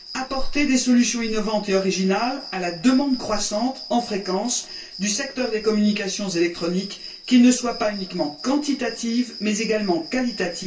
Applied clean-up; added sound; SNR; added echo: none; Cricket; 16 dB; reverberation time 0.2 s.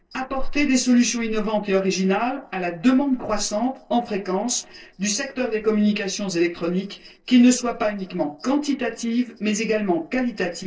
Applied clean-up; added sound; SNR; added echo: neural separator model SepFormer DNS4.